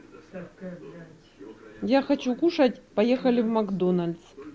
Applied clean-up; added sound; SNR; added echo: none; none; none; none.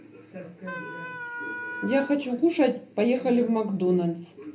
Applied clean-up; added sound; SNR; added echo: none; Wind instrument, woodwind instrument; 10 dB; reverberation time 0.3 s.